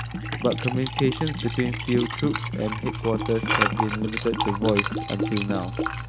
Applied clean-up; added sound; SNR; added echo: none; Liquid; -1 dB; none.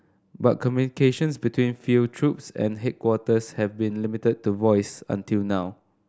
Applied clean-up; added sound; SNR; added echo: none; none; none; none.